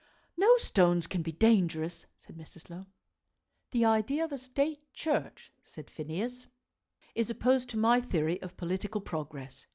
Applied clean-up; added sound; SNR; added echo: none; none; none; none.